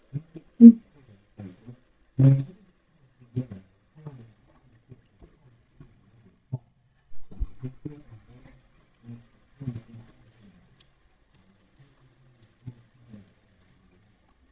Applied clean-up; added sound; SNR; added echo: neural mask model DeepFilterNet 3.